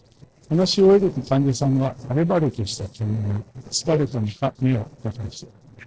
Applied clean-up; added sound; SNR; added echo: neural separator model SepFormer DNS4.